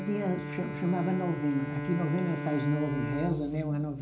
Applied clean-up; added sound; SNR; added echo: none; Bowed string instrument; 5 dB; reverberation time 0.4 s.